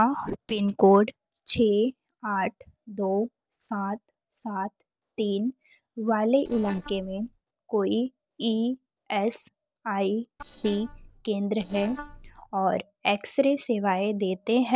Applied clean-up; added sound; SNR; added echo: neural separator model SepFormer DNS4.